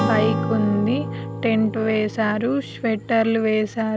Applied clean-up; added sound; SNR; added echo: none; Acoustic guitar / Strum; 7 dB; none.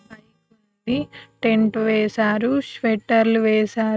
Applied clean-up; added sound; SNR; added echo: neural mask model RNNoise.